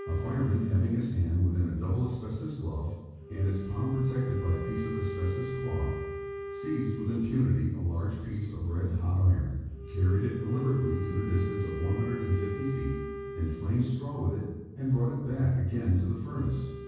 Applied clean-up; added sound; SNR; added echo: none; Wind instrument, woodwind instrument; 12 dB; reverberation time 1.3 s.